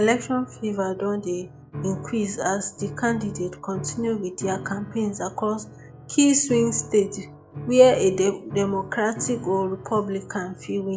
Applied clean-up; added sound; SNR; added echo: none; Piano; 14 dB; none.